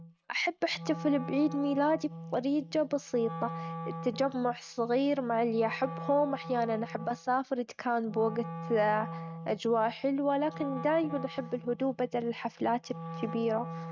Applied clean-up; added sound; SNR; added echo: neural mask model RNNoise.